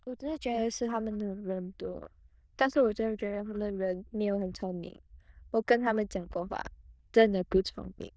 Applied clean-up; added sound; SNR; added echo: neural diffusion model UNIVERSE++.